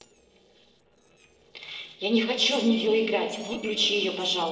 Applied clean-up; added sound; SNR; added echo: neural separator model SepFormer DNS4.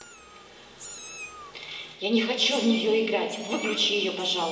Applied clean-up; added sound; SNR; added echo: none; Meow; 17 dB; reverberation time 2.7 s.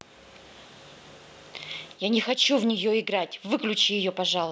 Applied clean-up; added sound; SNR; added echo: none; none; none; none.